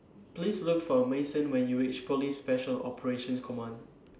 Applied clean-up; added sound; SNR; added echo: none; none; none; none.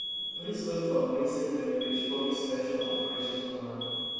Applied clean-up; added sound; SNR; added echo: none; Alarm; 7 dB; reverberation time 2.2 s.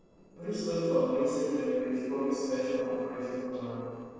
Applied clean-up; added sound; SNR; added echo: neural separator model SepFormer DNS4.